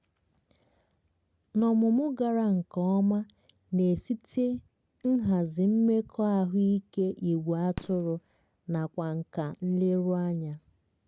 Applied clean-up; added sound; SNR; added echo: none; Fireworks; 19 dB; none.